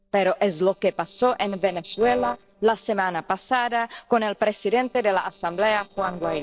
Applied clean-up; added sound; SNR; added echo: neural separator model SepFormer DNS4.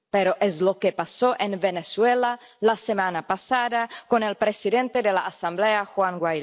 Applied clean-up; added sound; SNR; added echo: none; none; none; none.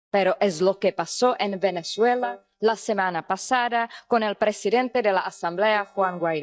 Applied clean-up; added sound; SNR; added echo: neural mask model DeepFilterNet 3.